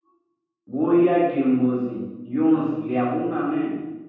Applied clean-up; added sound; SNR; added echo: none; none; none; reverberation time 1.3 s.